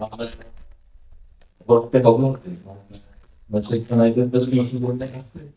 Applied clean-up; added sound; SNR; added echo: neural mask model DeepFilterNet 3.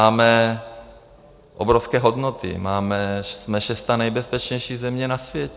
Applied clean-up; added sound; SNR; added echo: none; none; none; none.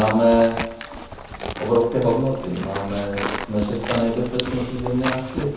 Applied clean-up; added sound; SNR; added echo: none; Livestock, farm animals, working animals; 9 dB; reverberation time 0.7 s.